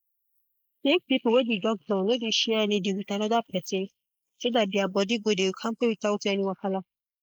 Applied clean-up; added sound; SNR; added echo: neural mask model Resemble Enhance denoiser.